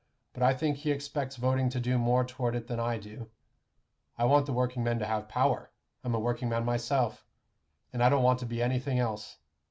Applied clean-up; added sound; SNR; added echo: none; none; none; none.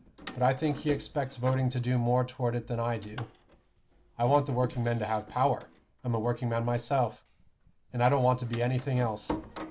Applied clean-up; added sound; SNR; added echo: none; Door; 16 dB; none.